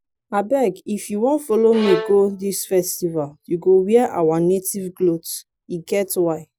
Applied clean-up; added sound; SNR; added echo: none; Bowed string instrument; 11 dB; none.